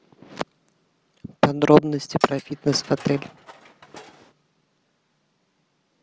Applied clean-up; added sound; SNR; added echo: none; Tools; 20 dB; none.